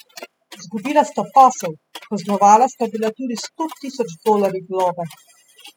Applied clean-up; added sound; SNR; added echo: classical method spectral subtraction.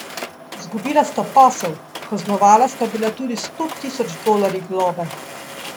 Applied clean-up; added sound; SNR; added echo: none; Mechanisms; 14 dB; none.